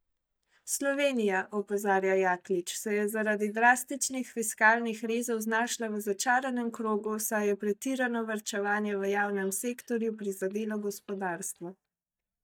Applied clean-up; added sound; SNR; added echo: neural mask model DeepFilterNet 3.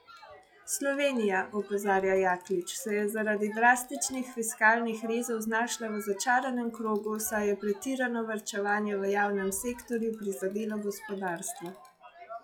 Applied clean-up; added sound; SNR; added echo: classical method log-MMSE.